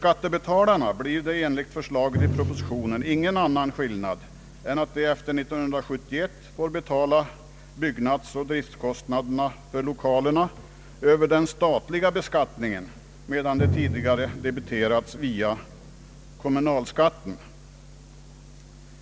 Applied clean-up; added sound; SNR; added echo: none; Drum; 10 dB; none.